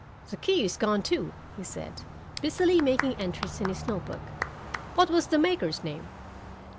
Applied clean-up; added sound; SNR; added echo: none; Car passing by + Clapping; 10 dB; none.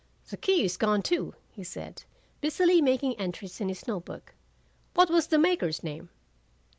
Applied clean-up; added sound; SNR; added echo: none; none; none; none.